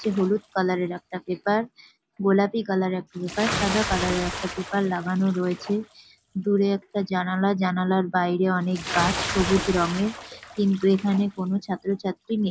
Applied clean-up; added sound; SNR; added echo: none; Bathtub (filling or washing) / Splash, splatter; 10 dB; none.